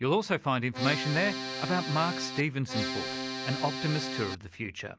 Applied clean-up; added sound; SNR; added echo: none; Accordion; 4 dB; none.